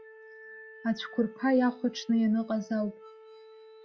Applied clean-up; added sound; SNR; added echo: classical method log-MMSE.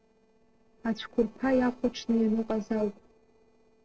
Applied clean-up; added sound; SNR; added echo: neural separator model SepFormer DNS4.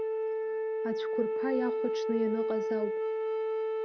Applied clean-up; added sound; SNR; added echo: none; Wind instrument, woodwind instrument; -5 dB; none.